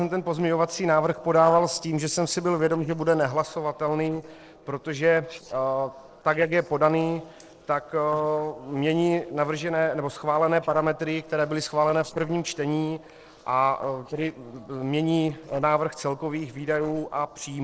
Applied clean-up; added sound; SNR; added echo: neural separator model SepFormer DNS4.